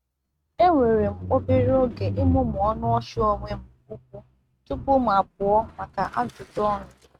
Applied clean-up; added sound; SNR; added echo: neural mask model RNNoise.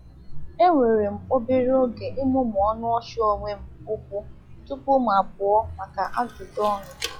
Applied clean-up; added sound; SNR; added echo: classical method log-MMSE.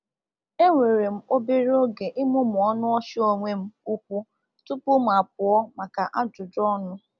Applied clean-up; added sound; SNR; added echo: none; none; none; none.